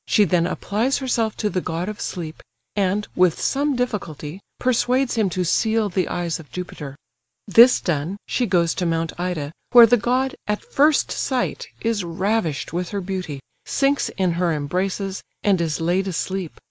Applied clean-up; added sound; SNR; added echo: none; none; none; none.